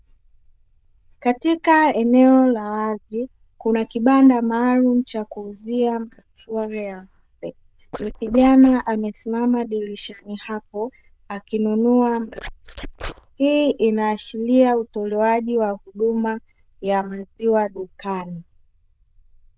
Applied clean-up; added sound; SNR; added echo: neural diffusion model UNIVERSE++.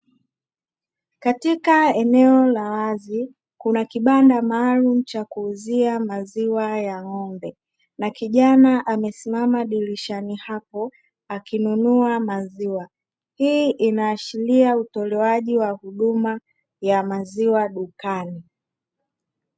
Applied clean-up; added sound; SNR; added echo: none; none; none; none.